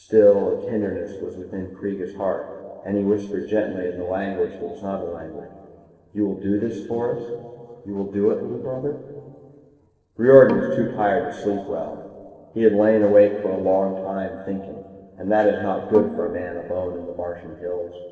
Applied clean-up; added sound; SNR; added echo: neural separator model SepFormer DNS4.